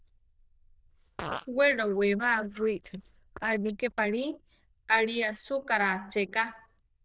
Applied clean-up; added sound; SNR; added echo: neural diffusion model UNIVERSE++.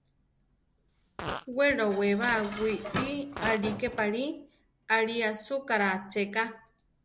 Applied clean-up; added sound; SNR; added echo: none; Dishes, pots, and pans + Fart; 11 dB; none.